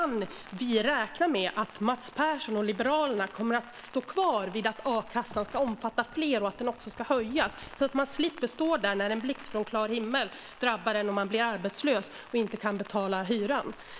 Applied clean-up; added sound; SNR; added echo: none; Rain; 19 dB; none.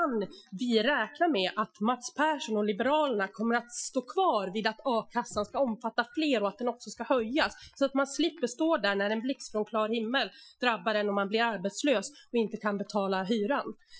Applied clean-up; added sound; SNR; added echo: classical method Wiener filter.